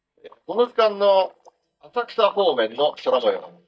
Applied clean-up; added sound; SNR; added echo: neural mask model DeepFilterNet 3.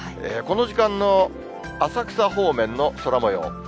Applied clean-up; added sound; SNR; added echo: none; none; none; none.